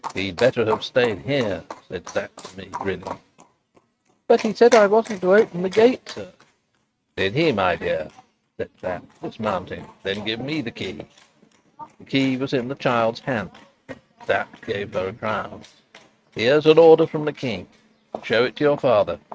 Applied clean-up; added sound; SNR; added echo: neural mask model RNNoise.